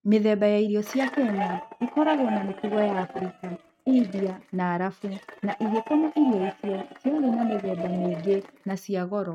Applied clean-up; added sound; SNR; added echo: neural mask model RNNoise.